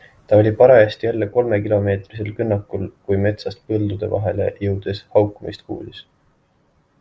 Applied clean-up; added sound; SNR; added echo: none; none; none; none.